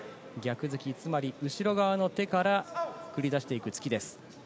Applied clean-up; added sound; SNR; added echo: none; none; none; none.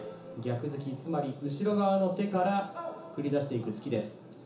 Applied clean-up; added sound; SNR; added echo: none; none; none; reverberation time 0.7 s.